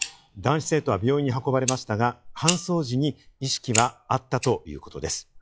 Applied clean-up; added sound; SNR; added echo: classical method log-MMSE.